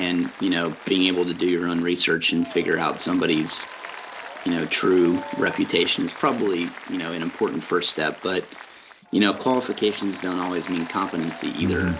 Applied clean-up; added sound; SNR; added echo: none; Applause; 15 dB; none.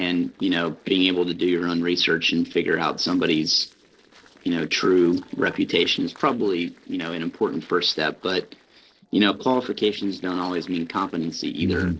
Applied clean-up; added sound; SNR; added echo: neural separator model SepFormer DNS4.